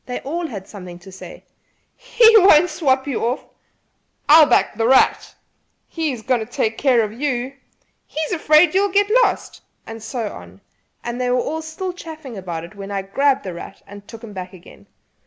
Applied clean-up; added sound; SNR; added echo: none; none; none; none.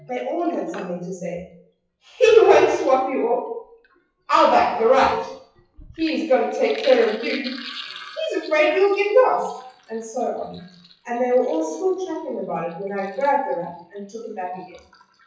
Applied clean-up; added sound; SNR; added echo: classical method WPE with log-MMSE.